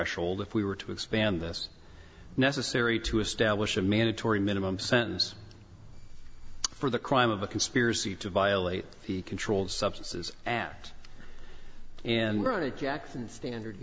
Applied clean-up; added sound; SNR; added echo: none; none; none; none.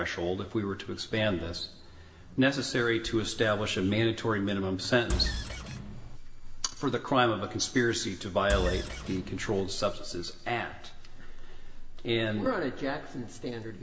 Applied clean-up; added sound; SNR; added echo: none; Engine; 3 dB; reverberation time 0.9 s.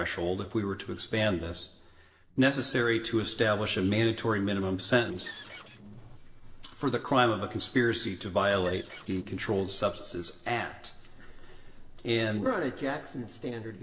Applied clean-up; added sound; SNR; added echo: neural separator model SepFormer DNS4.